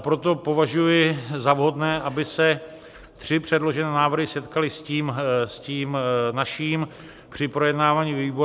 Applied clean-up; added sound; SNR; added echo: none; none; none; none.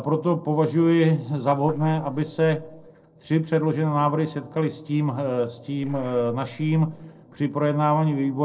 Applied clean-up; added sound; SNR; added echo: neural separator model SepFormer DNS4.